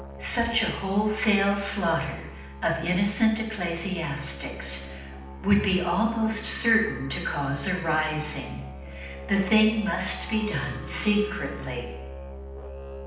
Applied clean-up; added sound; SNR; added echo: none; Musical instrument; 12 dB; reverberation time 0.8 s.